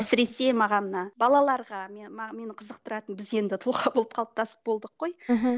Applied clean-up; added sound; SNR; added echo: none; none; none; none.